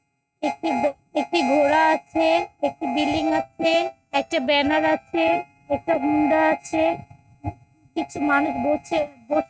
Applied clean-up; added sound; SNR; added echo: neural mask model RNNoise.